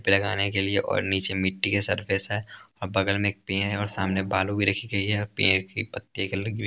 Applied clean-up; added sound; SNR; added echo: none; none; none; none.